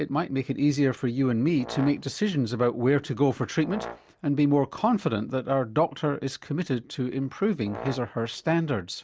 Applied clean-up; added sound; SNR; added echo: none; Brass instrument; 15 dB; none.